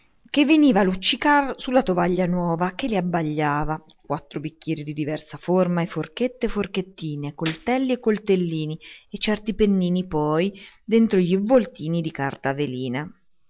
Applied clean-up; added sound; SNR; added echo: none; Gunshot, gunfire; 17 dB; none.